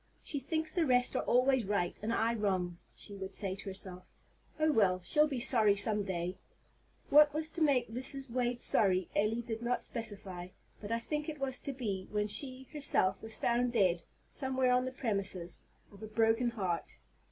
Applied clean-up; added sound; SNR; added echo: none; none; none; none.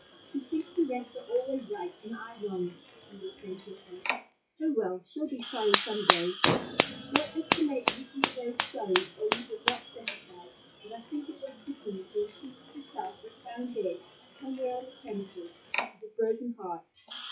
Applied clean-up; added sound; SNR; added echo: classical method WPE with log-MMSE.